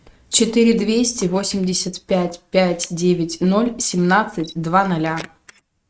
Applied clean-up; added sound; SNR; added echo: neural mask model RNNoise.